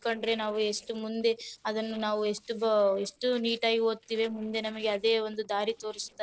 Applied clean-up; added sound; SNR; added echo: neural separator model SepFormer DNS4.